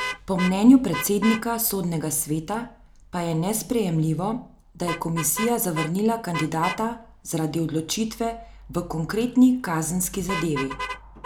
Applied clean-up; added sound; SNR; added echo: none; Vehicle horn, car horn, honking; 13 dB; none.